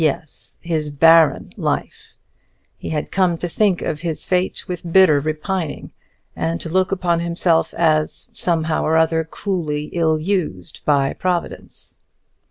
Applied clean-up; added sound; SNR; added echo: none; none; none; none.